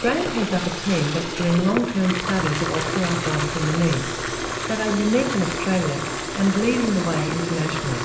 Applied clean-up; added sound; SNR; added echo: none; Fill (with liquid) / Water tap, faucet; 4 dB; reverberation time 0.9 s.